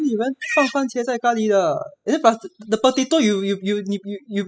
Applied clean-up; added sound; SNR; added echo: classical method spectral subtraction.